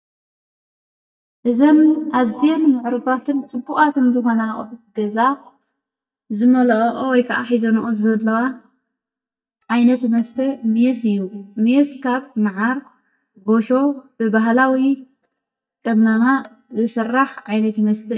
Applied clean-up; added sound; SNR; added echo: neural mask model DeepFilterNet 3.